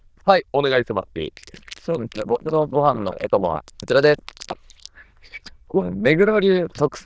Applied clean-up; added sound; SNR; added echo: neural diffusion model UNIVERSE++.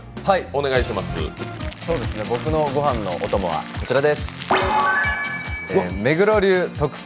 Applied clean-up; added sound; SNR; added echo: none; Crackle; 17 dB; none.